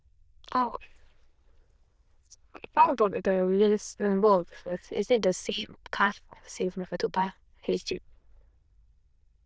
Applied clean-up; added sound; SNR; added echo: neural diffusion model UNIVERSE++.